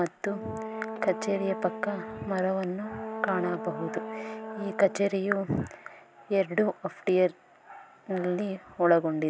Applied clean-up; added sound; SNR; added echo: none; Brass instrument; 9 dB; none.